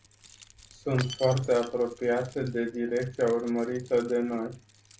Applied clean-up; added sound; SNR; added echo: none; Shatter / Crushing + Keys jangling; 19 dB; none.